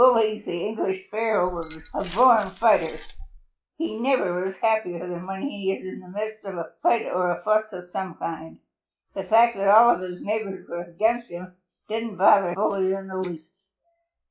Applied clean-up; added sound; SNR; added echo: classical method log-MMSE.